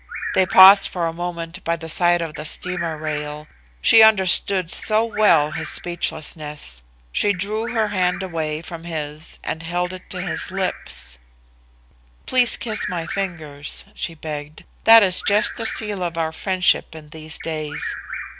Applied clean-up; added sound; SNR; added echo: none; Bird vocalization, bird call, bird song; 13 dB; none.